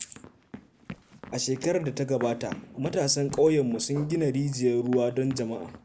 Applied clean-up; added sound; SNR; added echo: none; Run; 18 dB; none.